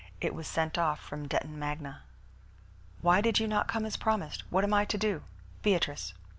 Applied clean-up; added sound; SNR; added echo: none; Bass guitar; 17 dB; none.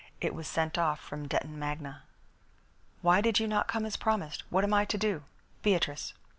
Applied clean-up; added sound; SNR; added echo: none; none; none; none.